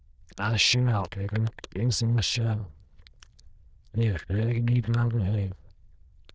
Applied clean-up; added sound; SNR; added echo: neural diffusion model UNIVERSE++.